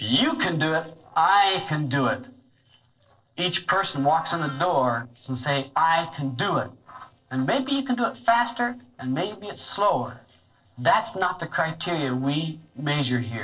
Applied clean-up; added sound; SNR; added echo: neural separator model SepFormer DNS4.